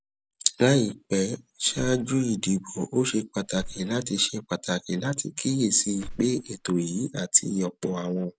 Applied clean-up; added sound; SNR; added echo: none; Whoosh, swoosh, swish; 16 dB; none.